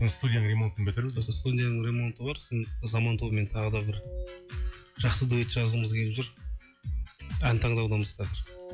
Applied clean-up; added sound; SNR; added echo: classical method log-MMSE.